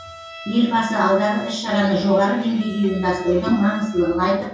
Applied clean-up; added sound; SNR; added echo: none; Bowed string instrument; 19 dB; reverberation time 0.6 s.